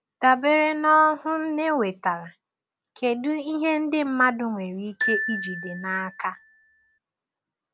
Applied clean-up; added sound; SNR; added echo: none; Glockenspiel; 6 dB; none.